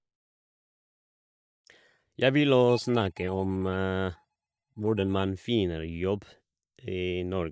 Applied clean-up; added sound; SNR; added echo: neural mask model DeepFilterNet 3.